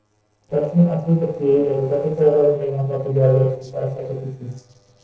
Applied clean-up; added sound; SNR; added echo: neural separator model SepFormer DNS4.